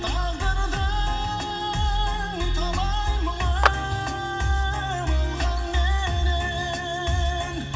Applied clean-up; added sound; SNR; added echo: none; Clapping; 6 dB; reverberation time 2.7 s.